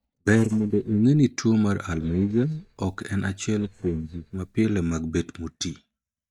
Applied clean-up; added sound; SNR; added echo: neural mask model DeepFilterNet 3.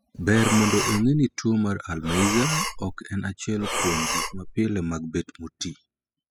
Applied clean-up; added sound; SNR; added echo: classical method spectral subtraction.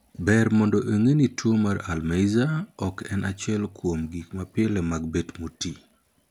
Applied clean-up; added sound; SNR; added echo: none; none; none; none.